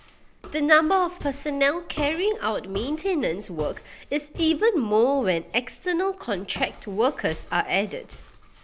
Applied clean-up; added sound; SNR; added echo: none; Walk, footsteps; 17 dB; none.